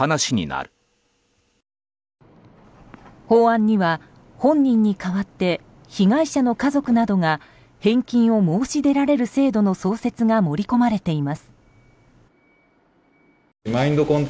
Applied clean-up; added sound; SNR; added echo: none; none; none; none.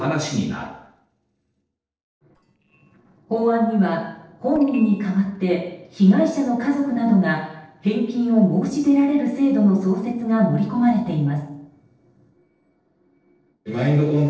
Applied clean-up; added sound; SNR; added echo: neural separator model SepFormer DNS4.